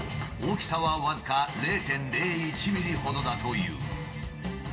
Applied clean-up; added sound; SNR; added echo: none; none; none; reverberation time 2.7 s.